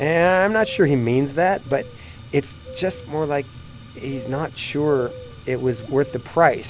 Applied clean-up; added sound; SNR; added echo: none; Fire + Bird vocalization, bird call, bird song; 15 dB; none.